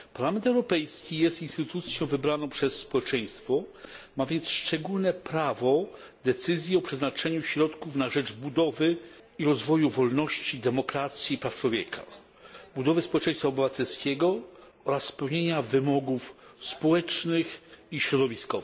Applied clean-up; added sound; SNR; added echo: none; none; none; none.